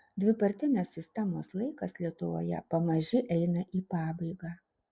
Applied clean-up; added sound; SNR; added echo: none; none; none; none.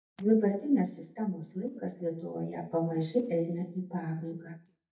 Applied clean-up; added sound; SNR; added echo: neural mask model DeepFilterNet 3.